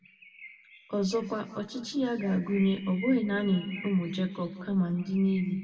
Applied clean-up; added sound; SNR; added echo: none; Bird; 19 dB; reverberation time 1.4 s.